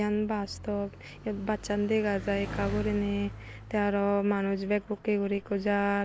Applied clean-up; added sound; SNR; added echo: none; Bicycle; 13 dB; none.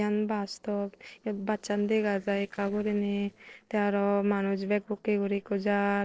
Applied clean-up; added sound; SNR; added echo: neural separator model SepFormer DNS4.